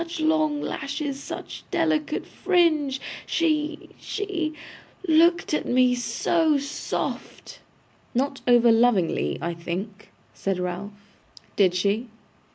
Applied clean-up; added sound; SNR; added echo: none; none; none; none.